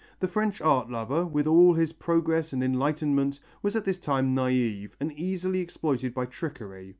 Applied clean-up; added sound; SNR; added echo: none; none; none; none.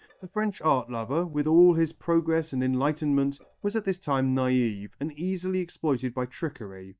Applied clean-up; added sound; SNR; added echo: neural mask model DeepFilterNet 3.